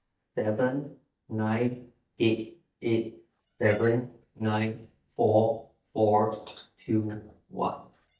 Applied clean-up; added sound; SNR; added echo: neural mask model DeepFilterNet 3.